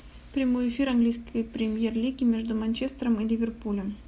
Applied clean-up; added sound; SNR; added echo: none; none; none; none.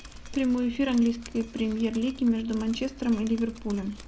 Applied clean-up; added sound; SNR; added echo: none; Drip; 19 dB; none.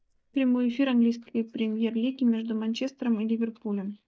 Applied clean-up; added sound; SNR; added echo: neural mask model DeepFilterNet 3.